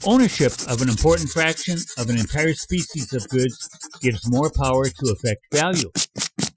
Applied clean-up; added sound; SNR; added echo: classical method Wiener filter.